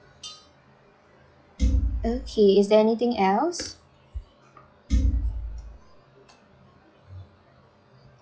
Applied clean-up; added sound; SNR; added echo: classical method log-MMSE.